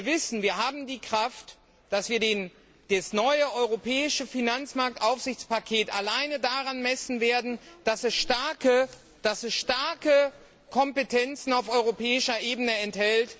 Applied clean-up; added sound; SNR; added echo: none; none; none; none.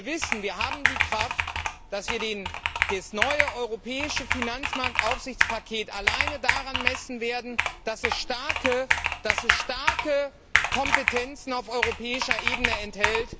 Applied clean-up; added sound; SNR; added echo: none; Computer keyboard; -3 dB; none.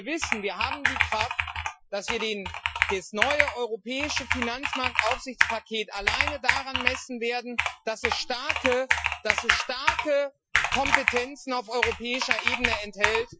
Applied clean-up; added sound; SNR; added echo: classical method Wiener filter.